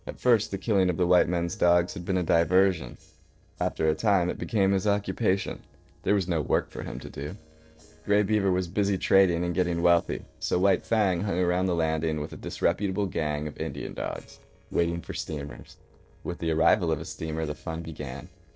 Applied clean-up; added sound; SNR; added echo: neural separator model SepFormer DNS4.